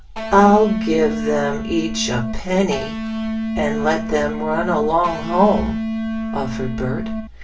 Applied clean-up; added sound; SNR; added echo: none; Electric guitar; 5 dB; reverberation time 0.3 s.